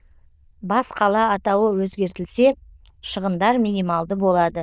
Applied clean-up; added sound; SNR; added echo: neural diffusion model UNIVERSE++.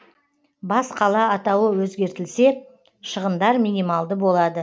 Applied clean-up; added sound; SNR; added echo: none; none; none; none.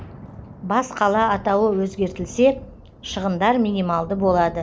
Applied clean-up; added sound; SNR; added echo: none; Thunder / Rain; 17 dB; none.